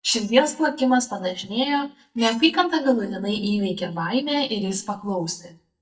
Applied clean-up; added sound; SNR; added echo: neural mask model DeepFilterNet 3.